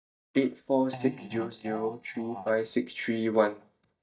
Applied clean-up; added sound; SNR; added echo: neural mask model DeepFilterNet 3.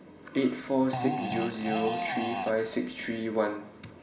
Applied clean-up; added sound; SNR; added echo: none; Fart; 5 dB; reverberation time 1.8 s.